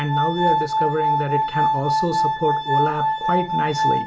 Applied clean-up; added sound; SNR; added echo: none; Glass; -4 dB; none.